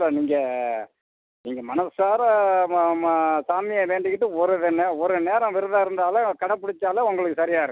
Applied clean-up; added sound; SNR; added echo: none; none; none; none.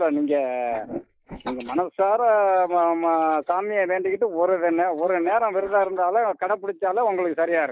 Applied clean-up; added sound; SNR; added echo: neural mask model Resemble Enhance denoiser.